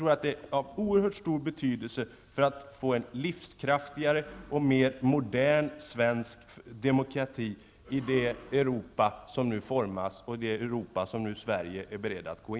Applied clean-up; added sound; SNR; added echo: none; none; none; none.